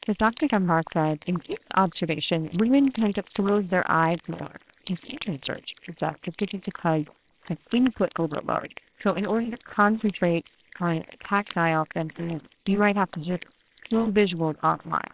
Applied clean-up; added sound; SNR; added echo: neural separator model SepFormer WHAMR!.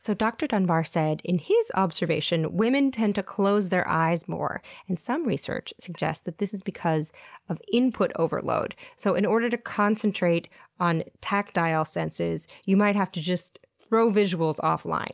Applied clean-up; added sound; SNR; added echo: none; none; none; none.